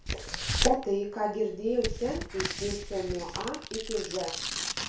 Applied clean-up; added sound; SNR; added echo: none; Tearing; 3 dB; reverberation time 0.3 s.